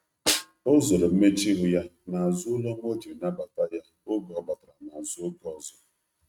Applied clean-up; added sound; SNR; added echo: neural mask model RNNoise.